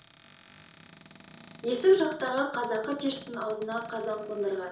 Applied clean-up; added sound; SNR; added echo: none; Cupboard open or close; 15 dB; reverberation time 0.6 s.